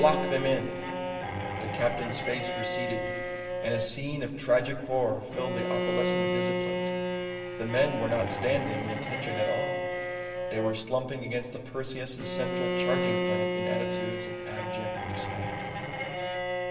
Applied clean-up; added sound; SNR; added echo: none; Bowed string instrument; 0 dB; reverberation time 2.2 s.